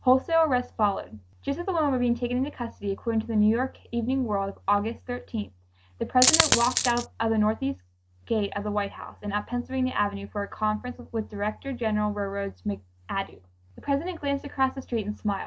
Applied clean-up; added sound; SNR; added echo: none; Coin (dropping); -4 dB; none.